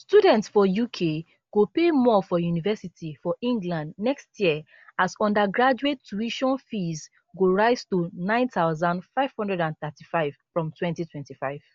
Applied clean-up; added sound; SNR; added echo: none; none; none; none.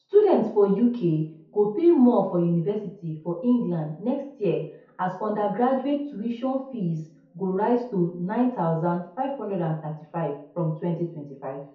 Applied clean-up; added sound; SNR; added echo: none; none; none; reverberation time 0.6 s.